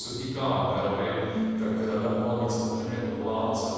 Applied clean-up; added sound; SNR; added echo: neural separator model SepFormer DNS4.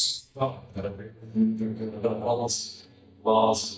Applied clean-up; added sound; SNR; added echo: neural mask model DeepFilterNet 3.